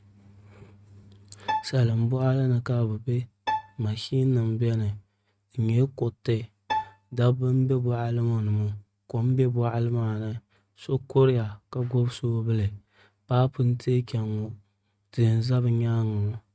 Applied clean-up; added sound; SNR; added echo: neural mask model RNNoise.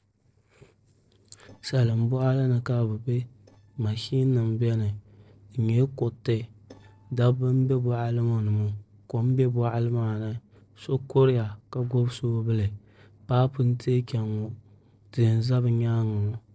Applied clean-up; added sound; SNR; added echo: neural separator model SepFormer DNS4.